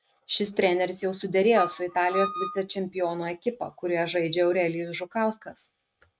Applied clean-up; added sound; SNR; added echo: neural mask model RNNoise.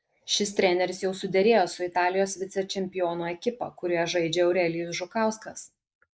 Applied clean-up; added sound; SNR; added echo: neural mask model Resemble Enhance denoiser.